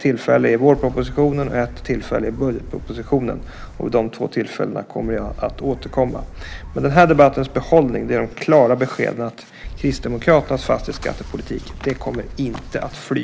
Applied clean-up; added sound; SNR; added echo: none; Gull, seagull / Wind; 14 dB; none.